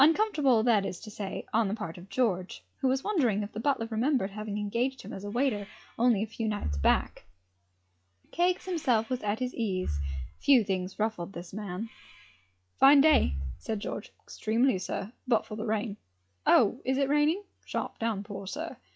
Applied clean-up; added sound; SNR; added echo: classical method log-MMSE.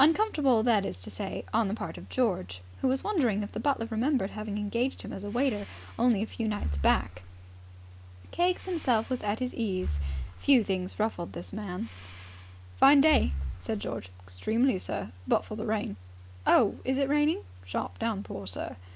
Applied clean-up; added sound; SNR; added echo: none; Breathing; 8 dB; none.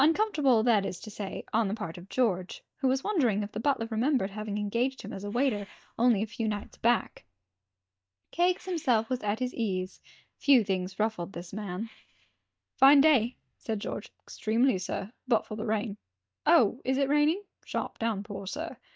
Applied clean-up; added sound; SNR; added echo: neural mask model DeepFilterNet 3.